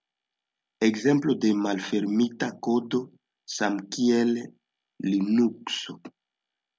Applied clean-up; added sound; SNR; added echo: none; none; none; none.